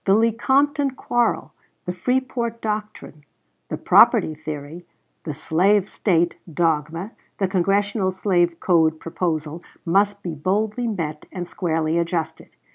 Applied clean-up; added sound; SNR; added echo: none; none; none; none.